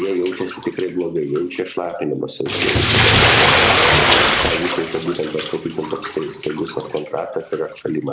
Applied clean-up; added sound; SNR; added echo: none; Bathtub (filling or washing); -4 dB; none.